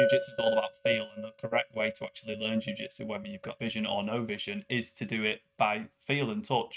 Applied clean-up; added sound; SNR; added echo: neural mask model RNNoise.